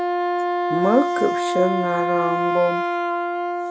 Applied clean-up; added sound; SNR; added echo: none; Wind instrument, woodwind instrument; -2 dB; none.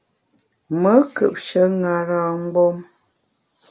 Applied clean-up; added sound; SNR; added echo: none; none; none; none.